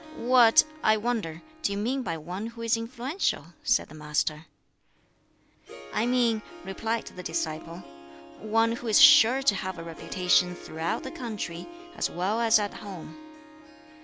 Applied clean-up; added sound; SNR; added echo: none; Harp; 16 dB; none.